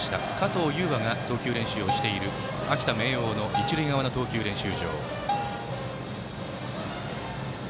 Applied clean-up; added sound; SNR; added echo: none; Bell; 7 dB; none.